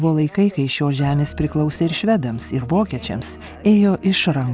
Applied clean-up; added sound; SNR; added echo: none; none; none; none.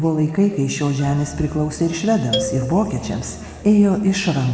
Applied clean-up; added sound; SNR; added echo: none; Marimba, xylophone; 11 dB; reverberation time 1.6 s.